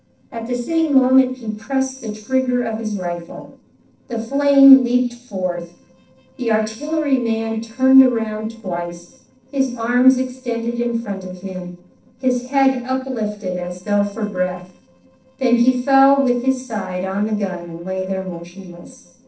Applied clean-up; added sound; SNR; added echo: neural separator model SepFormer DNS4.